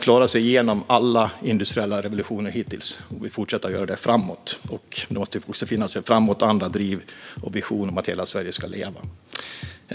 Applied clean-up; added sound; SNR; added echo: none; none; none; none.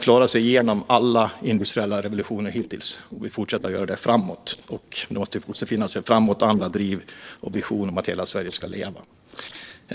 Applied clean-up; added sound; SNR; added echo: neural separator model SepFormer DNS4.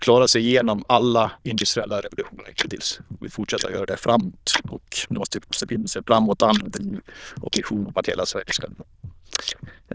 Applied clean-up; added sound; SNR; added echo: neural diffusion model UNIVERSE++.